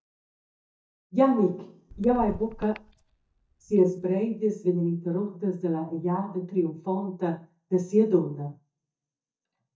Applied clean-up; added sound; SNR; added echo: neural mask model DeepFilterNet 3.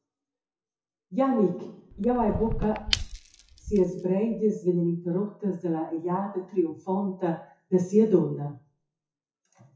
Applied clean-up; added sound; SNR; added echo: classical method WPE with log-MMSE.